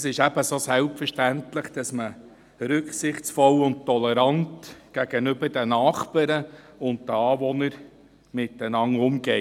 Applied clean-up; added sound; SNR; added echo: none; none; none; none.